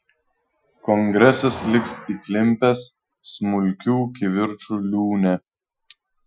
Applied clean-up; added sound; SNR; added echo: classical method Wiener filter.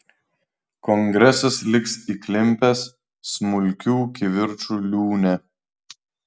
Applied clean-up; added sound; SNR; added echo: none; none; none; none.